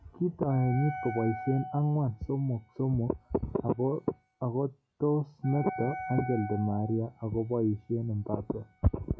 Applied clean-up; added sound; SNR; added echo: classical method log-MMSE.